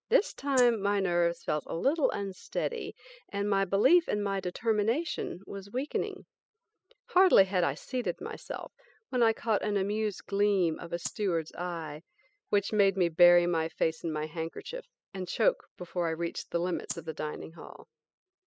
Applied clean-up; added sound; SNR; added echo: classical method spectral subtraction.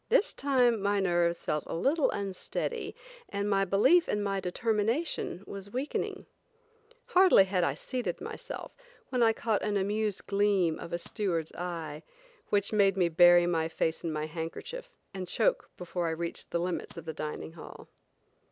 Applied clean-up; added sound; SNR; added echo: none; Rattle (instrument); 13 dB; none.